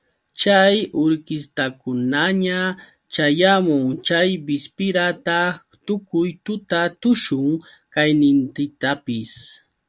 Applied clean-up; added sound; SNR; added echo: none; none; none; none.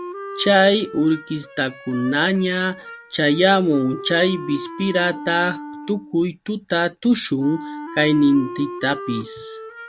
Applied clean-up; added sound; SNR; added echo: none; Wind instrument, woodwind instrument; 14 dB; none.